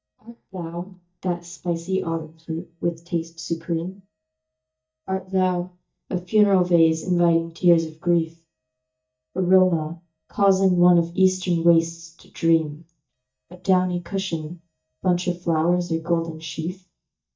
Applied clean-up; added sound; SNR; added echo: neural mask model DeepFilterNet 3.